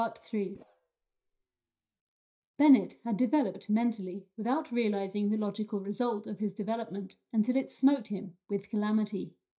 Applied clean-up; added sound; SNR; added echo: neural mask model DeepFilterNet 3.